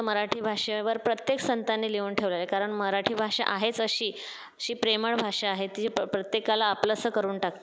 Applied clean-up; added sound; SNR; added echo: none; none; none; none.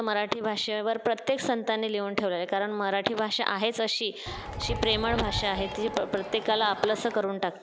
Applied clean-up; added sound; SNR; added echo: none; Crowd; 8 dB; none.